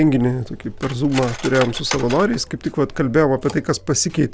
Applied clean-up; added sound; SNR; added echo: none; Cutlery, silverware; 15 dB; none.